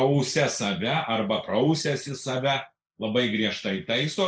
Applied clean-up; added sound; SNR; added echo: neural mask model Resemble Enhance denoiser.